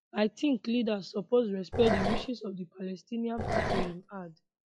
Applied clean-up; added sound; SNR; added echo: classical method log-MMSE.